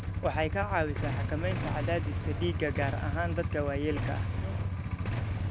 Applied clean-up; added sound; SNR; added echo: none; Idling / Engine starting / Motorcycle / Accelerating, revving, vroom; -2 dB; none.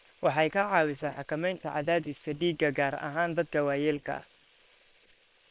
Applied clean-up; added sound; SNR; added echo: neural separator model SepFormer WHAM!.